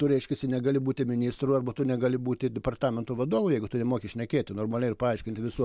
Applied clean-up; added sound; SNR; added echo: none; none; none; none.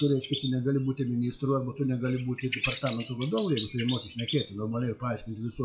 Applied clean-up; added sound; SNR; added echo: classical method WPE with log-MMSE.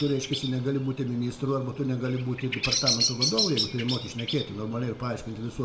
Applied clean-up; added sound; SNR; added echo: none; Bird vocalization, bird call, bird song; 3 dB; reverberation time 0.8 s.